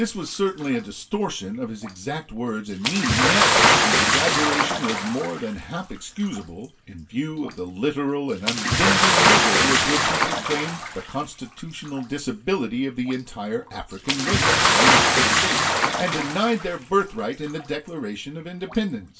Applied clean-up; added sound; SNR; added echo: none; Bathtub (filling or washing) / Splash, splatter; -4 dB; reverberation time 0.1 s.